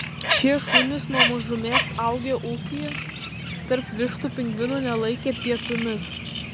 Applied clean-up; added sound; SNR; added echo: none; Bird; 1 dB; none.